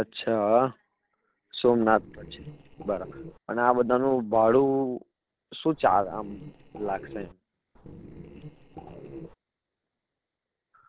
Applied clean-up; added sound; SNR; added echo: neural separator model SepFormer DNS4.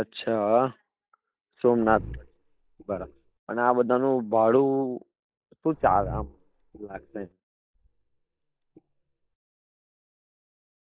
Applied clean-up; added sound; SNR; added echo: neural mask model DeepFilterNet 3.